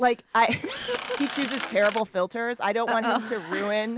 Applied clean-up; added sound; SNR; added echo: none; Drill; 11 dB; none.